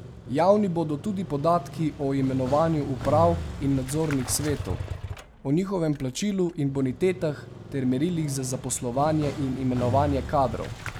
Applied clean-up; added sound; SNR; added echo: none; Motorcycle; 10 dB; none.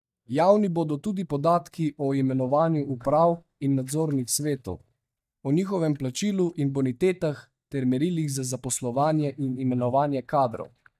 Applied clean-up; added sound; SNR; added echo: neural mask model DeepFilterNet 3.